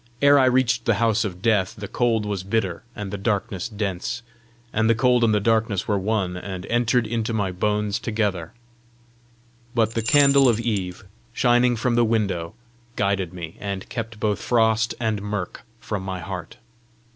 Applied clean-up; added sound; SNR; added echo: none; Rattle / Keys jangling; 9 dB; none.